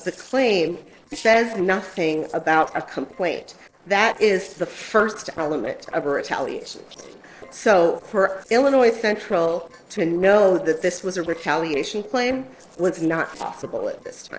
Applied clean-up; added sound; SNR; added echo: neural separator model SepFormer DNS4.